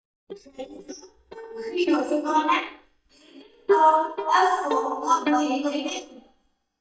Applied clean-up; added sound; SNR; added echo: neural mask model DeepFilterNet 3.